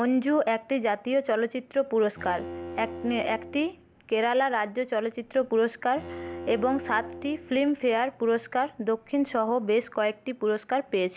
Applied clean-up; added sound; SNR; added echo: none; Bowed string instrument; 15 dB; none.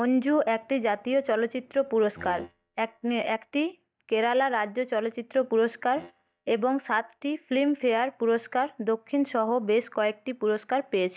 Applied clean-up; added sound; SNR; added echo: neural mask model DeepFilterNet 3.